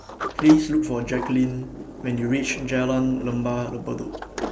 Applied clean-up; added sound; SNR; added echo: none; Sliding door; 11 dB; none.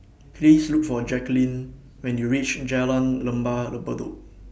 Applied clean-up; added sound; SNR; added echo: none; none; none; none.